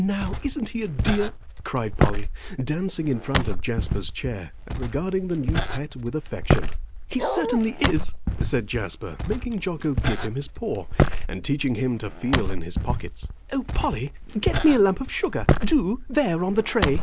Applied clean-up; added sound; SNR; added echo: none; Bark + Walk, footsteps; 0 dB; none.